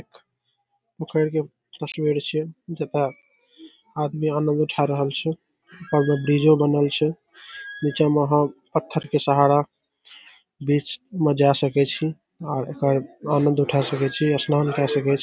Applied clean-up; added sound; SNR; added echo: none; Squeak; 18 dB; none.